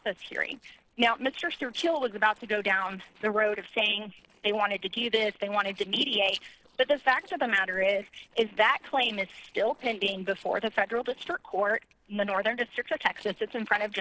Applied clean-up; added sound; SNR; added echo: neural separator model SepFormer DNS4.